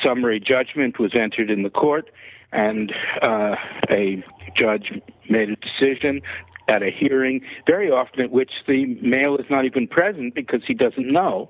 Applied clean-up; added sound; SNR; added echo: none; none; none; none.